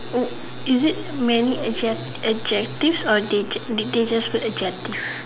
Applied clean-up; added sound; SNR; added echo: none; none; none; none.